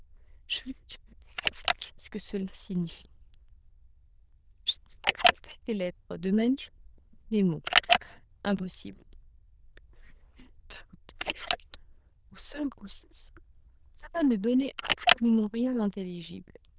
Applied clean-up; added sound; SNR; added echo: neural diffusion model UNIVERSE++.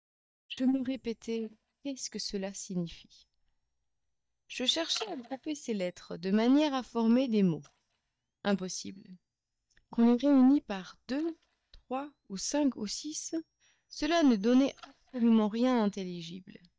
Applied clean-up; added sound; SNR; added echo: neural mask model DeepFilterNet 3.